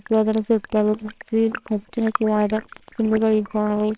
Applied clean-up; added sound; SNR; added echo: neural separator model SepFormer WHAMR!.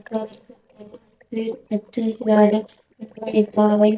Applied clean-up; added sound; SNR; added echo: neural mask model DeepFilterNet 3.